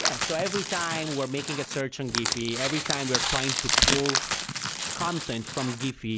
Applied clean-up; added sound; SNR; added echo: none; Crushing; -1 dB; none.